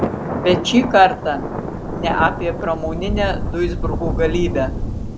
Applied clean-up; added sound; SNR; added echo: none; Thunder; 3 dB; none.